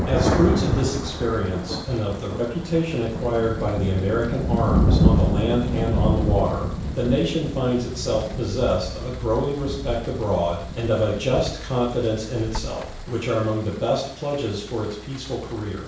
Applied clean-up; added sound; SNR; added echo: none; Thunder; 1 dB; reverberation time 0.7 s.